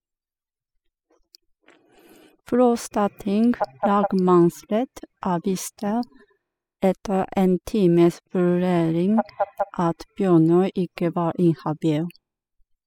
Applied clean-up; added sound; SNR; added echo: classical method spectral subtraction.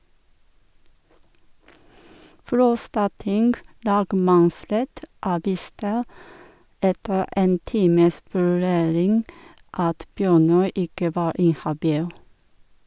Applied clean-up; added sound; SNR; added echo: none; none; none; none.